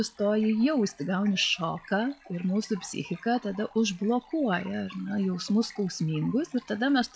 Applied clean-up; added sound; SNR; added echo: classical method log-MMSE.